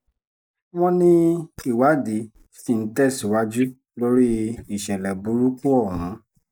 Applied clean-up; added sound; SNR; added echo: neural mask model DeepFilterNet 3.